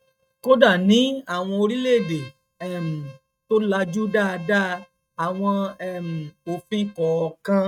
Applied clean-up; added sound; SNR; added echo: neural mask model RNNoise.